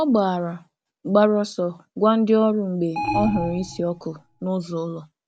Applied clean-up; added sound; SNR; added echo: none; Alarm; 7 dB; none.